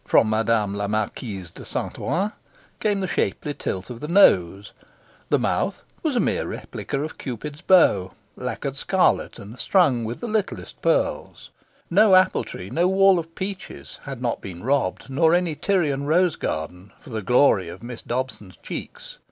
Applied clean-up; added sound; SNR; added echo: none; none; none; none.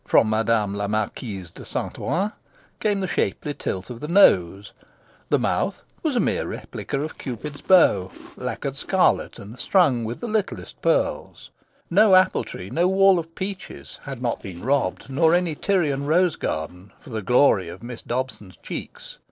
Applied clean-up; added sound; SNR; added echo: neural separator model SepFormer DNS4.